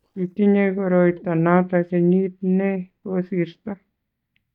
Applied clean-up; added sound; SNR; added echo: neural mask model DeepFilterNet 3.